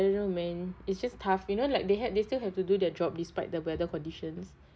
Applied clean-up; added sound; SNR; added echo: none; none; none; none.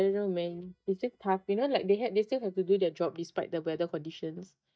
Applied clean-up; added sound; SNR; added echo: neural mask model DeepFilterNet 3.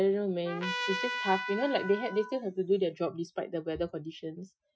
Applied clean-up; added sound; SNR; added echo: classical method Wiener filter.